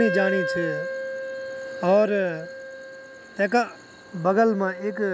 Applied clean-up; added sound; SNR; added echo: none; Wind instrument, woodwind instrument; 7 dB; none.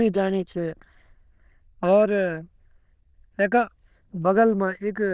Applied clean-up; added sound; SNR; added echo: neural diffusion model UNIVERSE++.